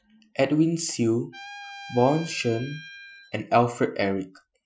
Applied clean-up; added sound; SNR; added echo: classical method Wiener filter.